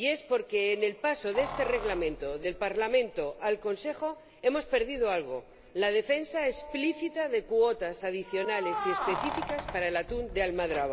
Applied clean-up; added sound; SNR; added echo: none; Keys jangling; 11 dB; none.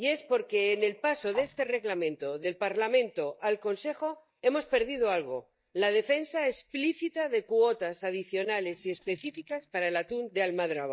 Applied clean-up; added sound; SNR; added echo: neural mask model DeepFilterNet 3.